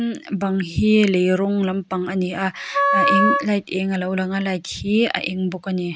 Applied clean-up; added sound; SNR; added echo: none; Wind instrument, woodwind instrument; 0 dB; none.